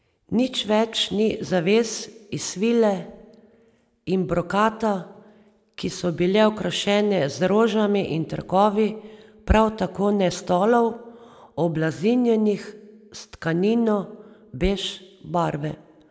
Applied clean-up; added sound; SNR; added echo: none; none; none; none.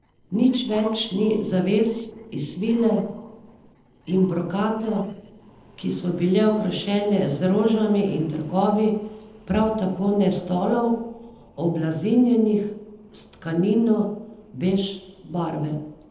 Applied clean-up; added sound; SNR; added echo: neural separator model SepFormer DNS4.